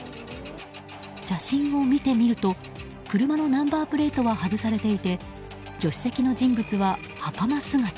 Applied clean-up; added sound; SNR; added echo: none; Bird vocalization, bird call, bird song; 12 dB; none.